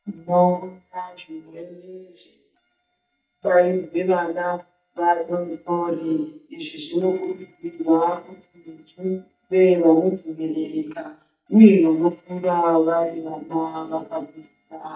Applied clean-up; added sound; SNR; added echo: neural mask model DeepFilterNet 3.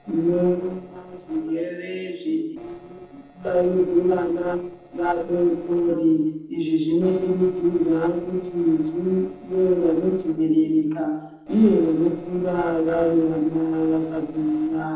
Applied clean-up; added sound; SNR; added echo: neural separator model SepFormer DNS4.